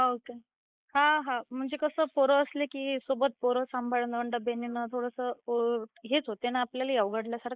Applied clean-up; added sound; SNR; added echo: neural mask model Resemble Enhance denoiser.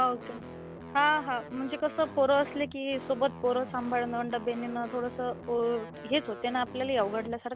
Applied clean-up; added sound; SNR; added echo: none; Guitar; 13 dB; none.